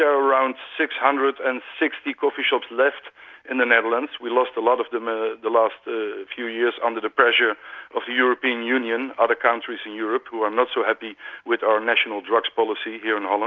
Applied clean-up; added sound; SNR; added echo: none; none; none; none.